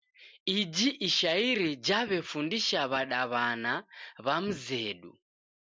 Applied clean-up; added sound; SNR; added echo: none; none; none; none.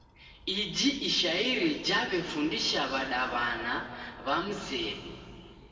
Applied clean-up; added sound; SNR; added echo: none; Traffic noise, roadway noise / Bicycle; 18 dB; reverberation time 2.2 s.